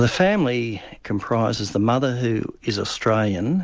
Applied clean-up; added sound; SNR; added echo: none; none; none; none.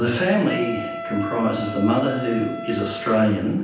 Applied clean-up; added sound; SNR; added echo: none; Wind instrument, woodwind instrument; 11 dB; reverberation time 0.9 s.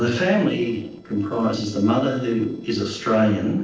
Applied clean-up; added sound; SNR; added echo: neural separator model SepFormer DNS4.